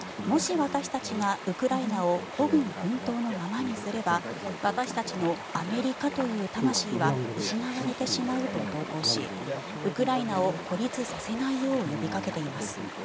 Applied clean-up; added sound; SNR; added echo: none; Chatter / Stream; 5 dB; none.